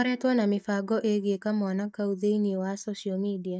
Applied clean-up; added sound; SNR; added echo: neural mask model DeepFilterNet 3.